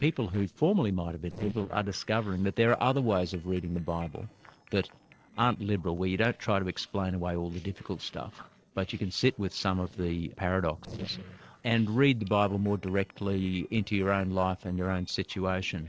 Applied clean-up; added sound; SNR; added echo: neural separator model SepFormer DNS4.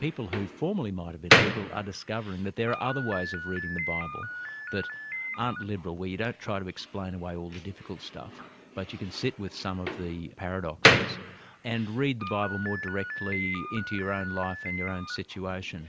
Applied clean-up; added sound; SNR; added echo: none; Slam; -1 dB; none.